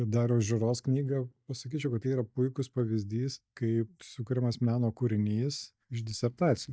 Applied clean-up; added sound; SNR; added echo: neural mask model DeepFilterNet 3.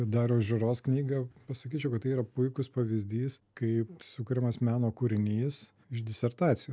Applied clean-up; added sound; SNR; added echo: none; none; none; none.